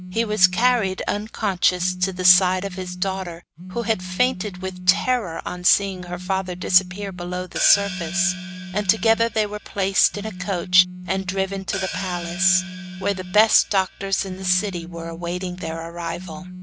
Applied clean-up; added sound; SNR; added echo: none; Hi-hat + Telephone; 10 dB; none.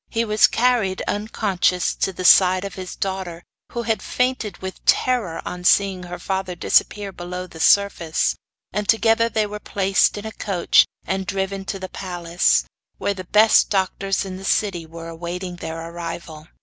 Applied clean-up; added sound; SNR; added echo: none; none; none; none.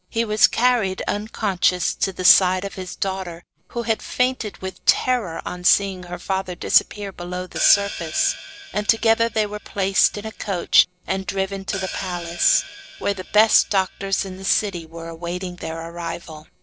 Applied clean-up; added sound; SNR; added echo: neural separator model SepFormer DNS4.